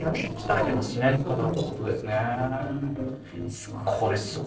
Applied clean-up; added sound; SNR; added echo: neural separator model SepFormer DNS4.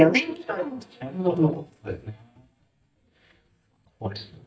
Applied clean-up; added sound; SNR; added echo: neural mask model DeepFilterNet 3.